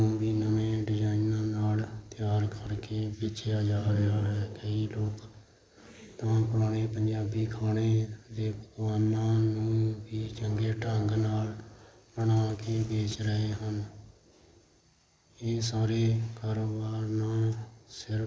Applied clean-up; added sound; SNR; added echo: neural mask model Resemble Enhance denoiser.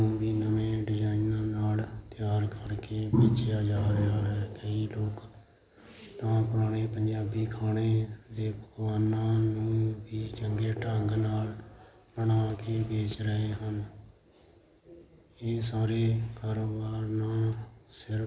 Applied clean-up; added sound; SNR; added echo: none; none; none; none.